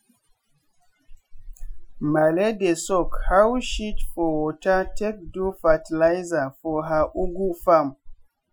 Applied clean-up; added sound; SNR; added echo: classical method Wiener filter.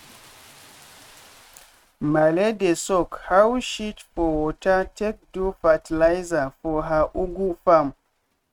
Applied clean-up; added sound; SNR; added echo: neural mask model RNNoise.